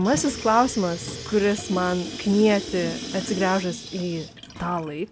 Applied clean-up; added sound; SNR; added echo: none; Sink (filling or washing) / Water tap, faucet; 11 dB; none.